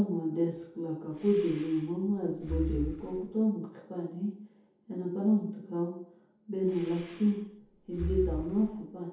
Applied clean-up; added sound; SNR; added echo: none; Breathing; 8 dB; reverberation time 0.7 s.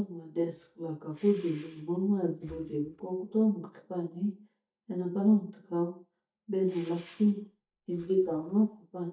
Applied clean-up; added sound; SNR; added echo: neural mask model DeepFilterNet 3.